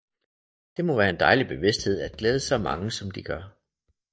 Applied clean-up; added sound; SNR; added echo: neural mask model DeepFilterNet 3.